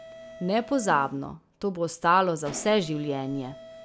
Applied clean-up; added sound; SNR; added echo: none; Mechanisms; 18 dB; none.